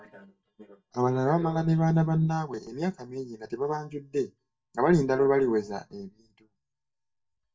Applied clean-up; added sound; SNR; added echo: neural mask model DeepFilterNet 3.